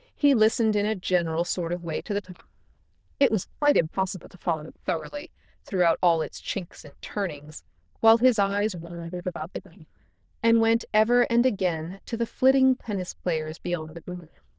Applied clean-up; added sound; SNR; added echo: neural diffusion model UNIVERSE++.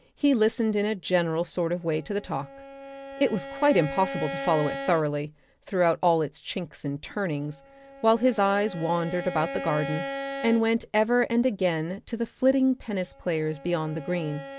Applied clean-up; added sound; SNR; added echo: none; Bowed string instrument; 13 dB; none.